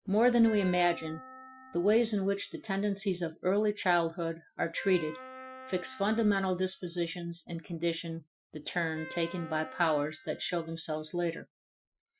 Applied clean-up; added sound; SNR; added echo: classical method Wiener filter.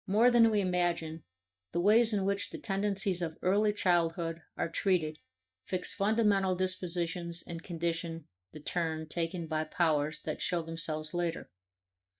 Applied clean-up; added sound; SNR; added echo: neural mask model DeepFilterNet 3.